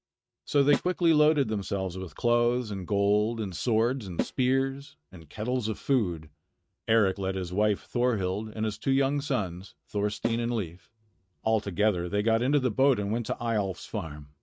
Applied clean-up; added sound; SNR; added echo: neural mask model RNNoise.